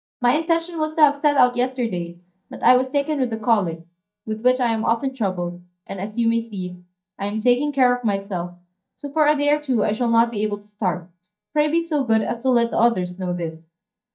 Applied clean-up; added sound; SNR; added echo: neural mask model DeepFilterNet 3.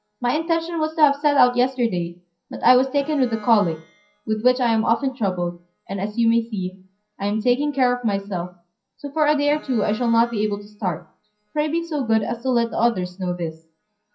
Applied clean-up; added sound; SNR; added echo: classical method WPE with log-MMSE.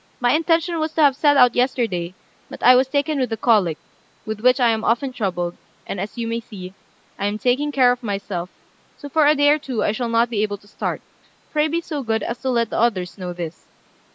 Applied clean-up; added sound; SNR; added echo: none; none; none; none.